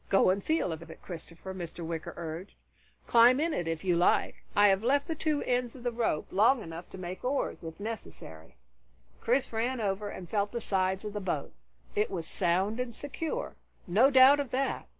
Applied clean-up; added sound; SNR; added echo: none; none; none; none.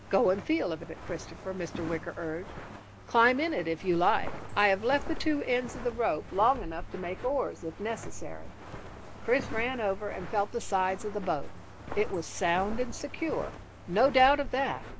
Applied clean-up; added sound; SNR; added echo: none; Walk, footsteps; 13 dB; none.